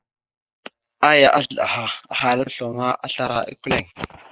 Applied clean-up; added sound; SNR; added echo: neural mask model Resemble Enhance denoiser.